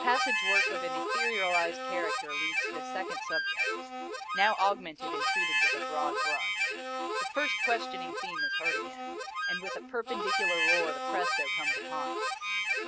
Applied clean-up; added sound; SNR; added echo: none; Harmonica; -4 dB; none.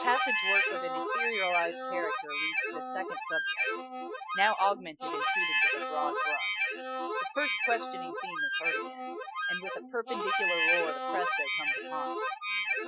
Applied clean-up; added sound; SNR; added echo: classical method Wiener filter.